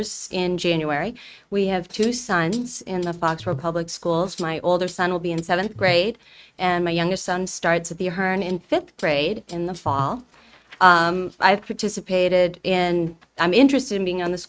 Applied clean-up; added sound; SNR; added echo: neural mask model RNNoise.